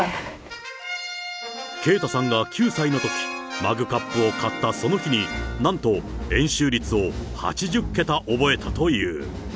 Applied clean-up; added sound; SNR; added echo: none; Bowed string instrument; 14 dB; none.